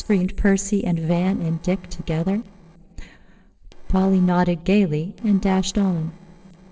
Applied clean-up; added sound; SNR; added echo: neural separator model SepFormer DNS4.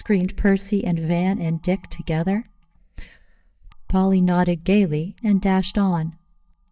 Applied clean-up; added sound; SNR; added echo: neural mask model DeepFilterNet 3.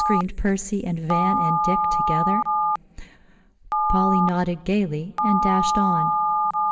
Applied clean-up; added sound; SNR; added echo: none; Telephone; -2 dB; reverberation time 1.6 s.